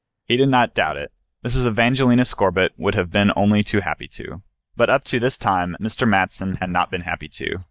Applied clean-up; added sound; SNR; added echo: neural mask model DeepFilterNet 3.